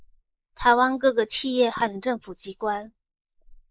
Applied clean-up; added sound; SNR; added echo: neural mask model Resemble Enhance denoiser.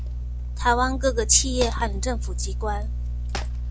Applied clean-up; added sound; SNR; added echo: none; Wood; 18 dB; none.